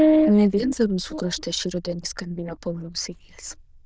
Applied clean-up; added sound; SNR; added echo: neural diffusion model UNIVERSE++.